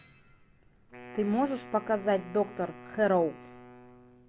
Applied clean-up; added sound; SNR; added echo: none; Wind instrument, woodwind instrument + Piano; 17 dB; none.